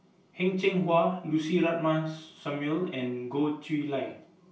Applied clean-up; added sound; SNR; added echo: none; none; none; reverberation time 0.3 s.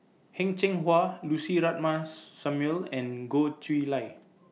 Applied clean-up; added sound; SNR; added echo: none; none; none; none.